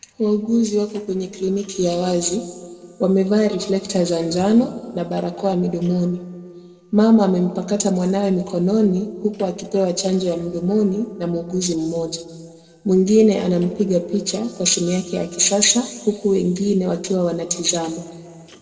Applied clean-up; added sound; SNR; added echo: neural separator model SepFormer DNS4.